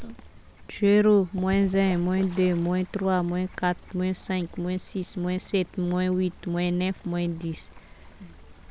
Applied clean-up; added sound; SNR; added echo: none; Bird / Fowl; 20 dB; none.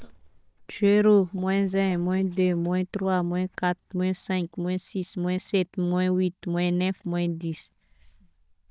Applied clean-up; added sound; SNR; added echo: neural mask model DeepFilterNet 3.